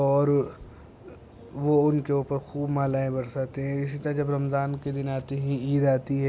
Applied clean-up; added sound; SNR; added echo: none; none; none; none.